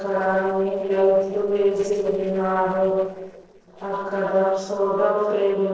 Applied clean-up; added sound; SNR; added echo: neural separator model SepFormer DNS4.